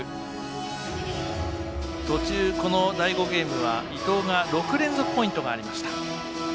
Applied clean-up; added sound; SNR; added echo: none; Livestock, farm animals, working animals + Bowed string instrument; 18 dB; none.